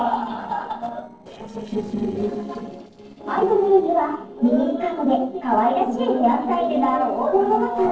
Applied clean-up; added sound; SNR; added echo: neural separator model SepFormer DNS4.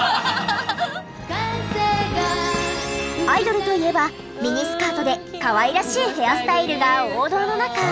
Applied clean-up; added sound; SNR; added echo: none; none; none; none.